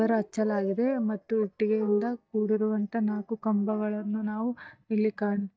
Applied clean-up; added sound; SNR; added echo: neural mask model DeepFilterNet 3.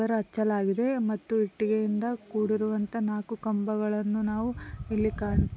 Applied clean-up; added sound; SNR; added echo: none; none; none; none.